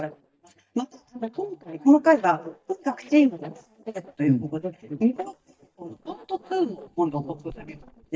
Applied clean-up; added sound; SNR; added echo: neural mask model DeepFilterNet 3.